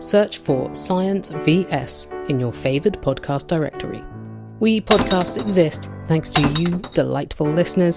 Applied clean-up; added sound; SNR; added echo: none; Glass; 6 dB; none.